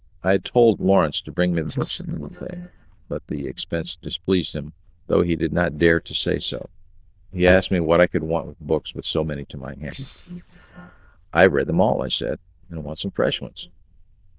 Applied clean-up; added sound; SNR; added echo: neural diffusion model UNIVERSE++.